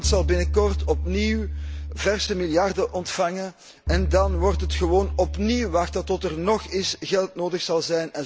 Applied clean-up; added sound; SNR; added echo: none; Bowed string instrument; 3 dB; none.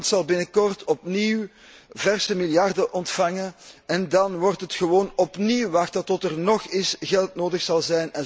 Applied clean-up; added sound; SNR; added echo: none; none; none; none.